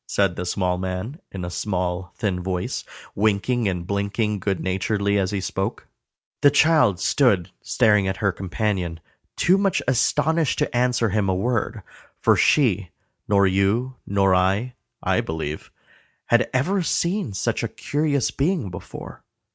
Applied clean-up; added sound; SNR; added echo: none; none; none; none.